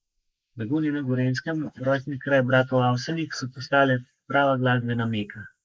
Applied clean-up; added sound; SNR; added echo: neural mask model Resemble Enhance denoiser.